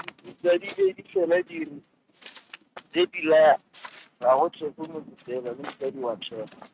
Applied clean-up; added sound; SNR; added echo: neural mask model RNNoise.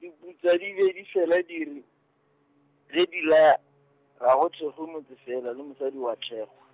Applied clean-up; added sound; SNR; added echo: none; none; none; none.